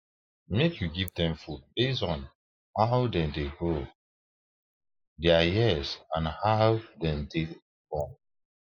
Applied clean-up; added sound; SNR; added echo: neural mask model Resemble Enhance denoiser.